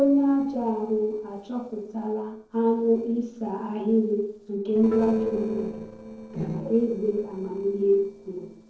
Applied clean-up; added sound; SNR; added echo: neural separator model SepFormer DNS4.